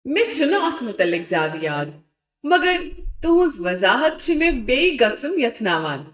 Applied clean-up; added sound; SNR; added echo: neural mask model DeepFilterNet 3.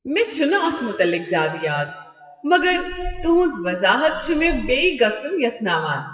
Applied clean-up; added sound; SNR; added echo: classical method WPE with log-MMSE.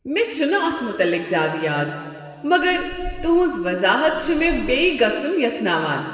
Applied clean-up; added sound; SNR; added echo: none; Bird; 13 dB; reverberation time 1.9 s.